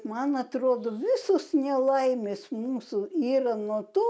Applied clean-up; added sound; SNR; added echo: none; none; none; none.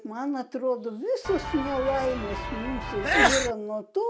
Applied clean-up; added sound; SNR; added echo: none; Sneeze / Church bell; -1 dB; none.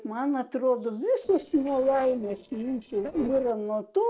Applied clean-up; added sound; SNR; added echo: neural separator model SepFormer DNS4.